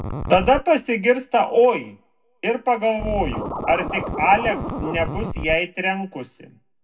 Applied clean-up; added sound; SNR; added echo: none; Scratching (performance technique); 9 dB; reverberation time 0.3 s.